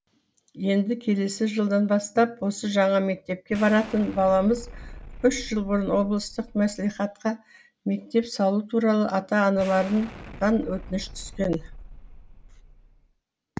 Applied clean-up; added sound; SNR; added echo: none; Explosion; 16 dB; none.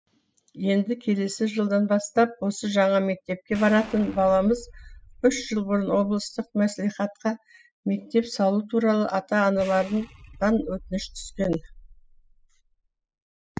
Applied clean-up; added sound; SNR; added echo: classical method spectral subtraction.